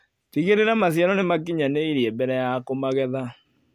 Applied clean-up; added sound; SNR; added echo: none; none; none; none.